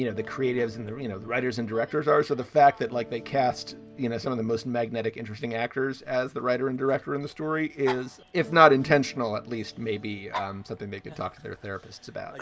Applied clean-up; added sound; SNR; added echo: none; Dog + Electric guitar / Strum; 19 dB; none.